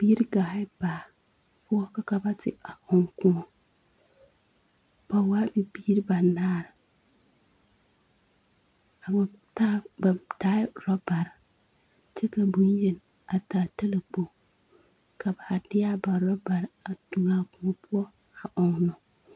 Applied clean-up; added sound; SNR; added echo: none; none; none; none.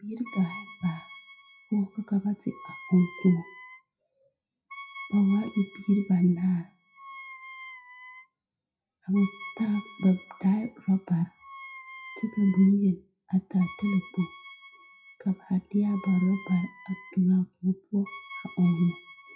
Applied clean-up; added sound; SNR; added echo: classical method WPE with log-MMSE.